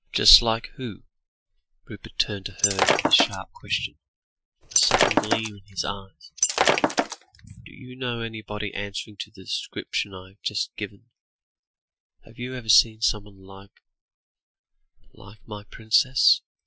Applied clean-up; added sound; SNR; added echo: classical method Wiener filter.